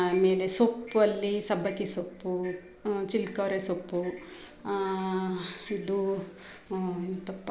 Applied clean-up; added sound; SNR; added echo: none; none; none; none.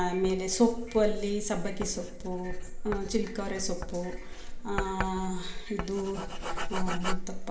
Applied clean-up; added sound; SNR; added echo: none; Writing; 2 dB; reverberation time 1.2 s.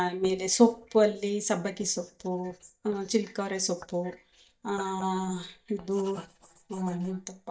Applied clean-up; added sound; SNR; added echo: neural mask model DeepFilterNet 3.